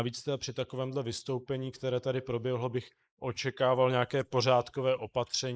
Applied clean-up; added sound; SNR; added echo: neural mask model Resemble Enhance denoiser.